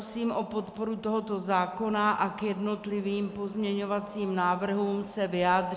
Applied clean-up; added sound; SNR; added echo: none; none; none; none.